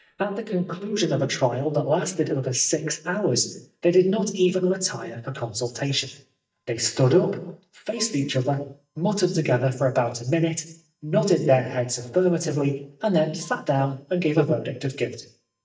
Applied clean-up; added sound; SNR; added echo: neural mask model DeepFilterNet 3.